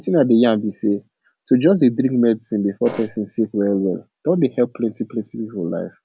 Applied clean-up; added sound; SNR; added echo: none; Fart; 13 dB; none.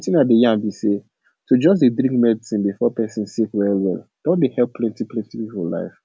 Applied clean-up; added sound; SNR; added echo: none; none; none; none.